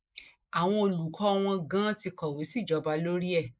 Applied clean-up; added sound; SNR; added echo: neural mask model Resemble Enhance denoiser.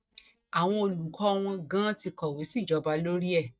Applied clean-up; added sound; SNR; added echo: neural mask model DeepFilterNet 3.